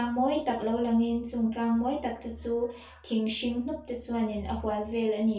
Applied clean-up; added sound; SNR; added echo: none; none; none; reverberation time 0.3 s.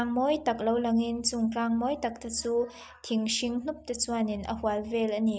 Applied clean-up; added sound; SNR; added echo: none; none; none; none.